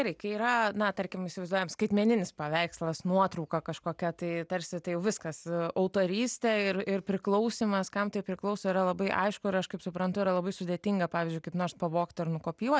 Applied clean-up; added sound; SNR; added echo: none; none; none; none.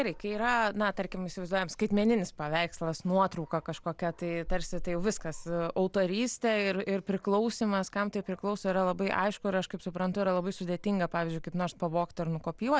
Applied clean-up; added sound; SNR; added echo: none; Dog; 13 dB; none.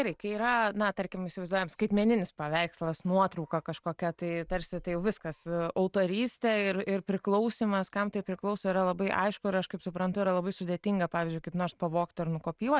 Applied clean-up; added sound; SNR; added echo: neural mask model RNNoise.